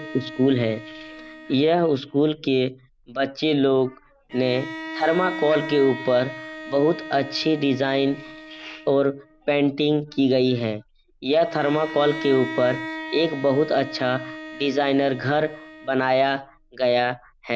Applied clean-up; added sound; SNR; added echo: none; Bowed string instrument; 14 dB; none.